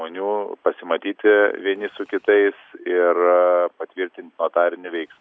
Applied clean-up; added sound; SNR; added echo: none; none; none; none.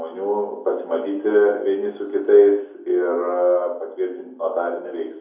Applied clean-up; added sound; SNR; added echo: none; none; none; reverberation time 2.6 s.